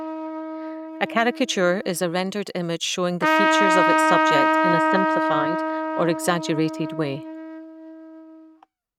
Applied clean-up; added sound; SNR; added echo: neural mask model RNNoise.